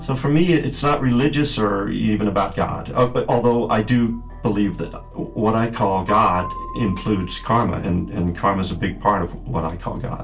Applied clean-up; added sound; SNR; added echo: none; Piano; 14 dB; reverberation time 0.2 s.